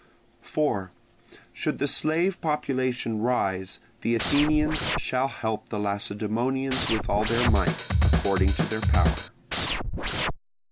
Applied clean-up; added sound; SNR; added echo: none; Scratching (performance technique) + Drum kit; -3 dB; none.